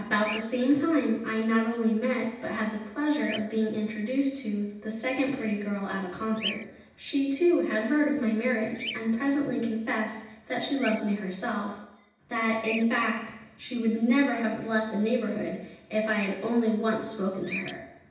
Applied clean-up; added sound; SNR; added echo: none; Bird vocalization, bird call, bird song; 17 dB; reverberation time 0.9 s.